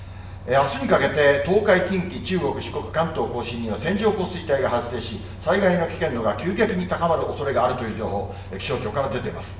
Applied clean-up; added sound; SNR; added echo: none; Bus; 14 dB; reverberation time 0.8 s.